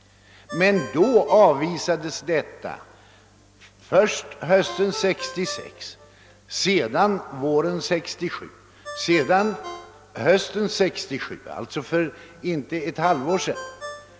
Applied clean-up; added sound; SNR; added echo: none; Ringtone; 18 dB; none.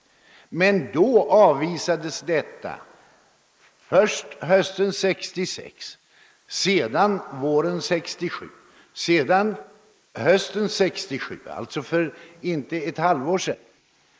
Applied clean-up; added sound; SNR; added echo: neural mask model Resemble Enhance denoiser.